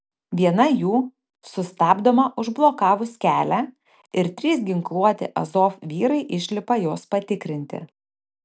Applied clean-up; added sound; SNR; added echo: none; none; none; none.